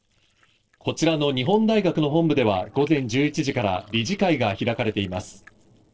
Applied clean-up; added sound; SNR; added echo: neural separator model SepFormer DNS4.